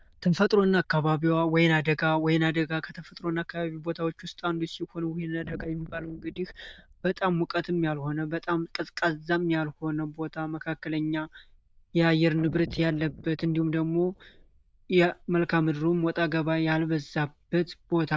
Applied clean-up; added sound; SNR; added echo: neural diffusion model UNIVERSE++.